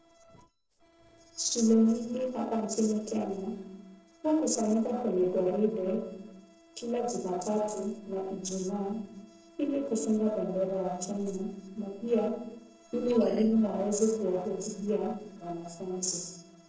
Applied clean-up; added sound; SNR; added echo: neural separator model SepFormer DNS4.